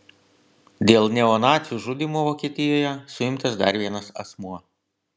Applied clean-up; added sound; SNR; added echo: none; none; none; none.